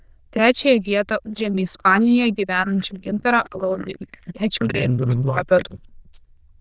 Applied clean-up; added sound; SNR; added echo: neural diffusion model UNIVERSE++.